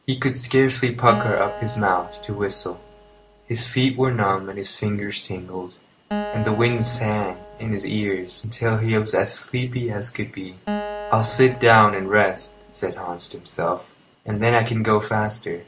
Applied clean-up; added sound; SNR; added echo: none; Acoustic guitar; 13 dB; none.